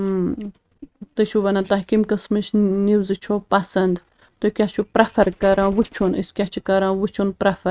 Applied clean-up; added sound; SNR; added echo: neural mask model RNNoise.